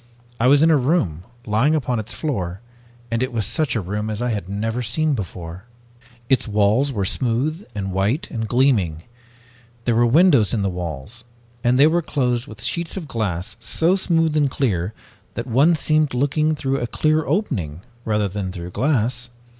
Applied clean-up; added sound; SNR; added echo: none; none; none; none.